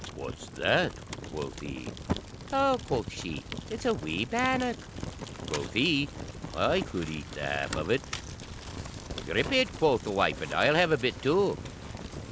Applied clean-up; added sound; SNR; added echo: none; Fire; 9 dB; none.